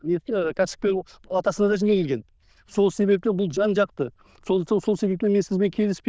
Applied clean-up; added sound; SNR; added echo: neural diffusion model UNIVERSE++.